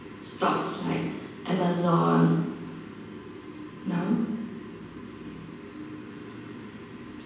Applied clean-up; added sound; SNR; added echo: none; none; none; reverberation time 1.2 s.